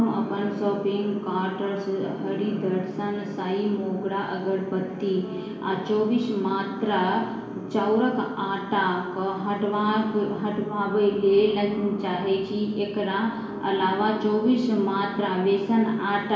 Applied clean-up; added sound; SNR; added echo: none; none; none; reverberation time 0.7 s.